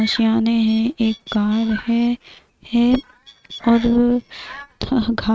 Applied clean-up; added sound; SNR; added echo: neural mask model RNNoise.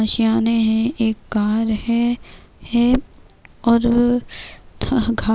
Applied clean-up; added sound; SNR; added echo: none; none; none; none.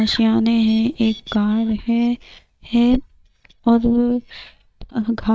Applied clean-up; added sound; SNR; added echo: neural mask model DeepFilterNet 3.